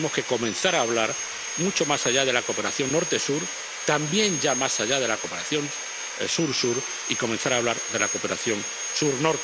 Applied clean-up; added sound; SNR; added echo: none; Sawing; 5 dB; none.